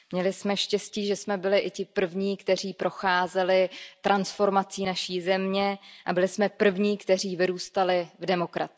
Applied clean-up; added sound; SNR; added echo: none; none; none; none.